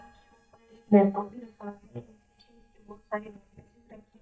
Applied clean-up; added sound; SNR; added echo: neural mask model DeepFilterNet 3.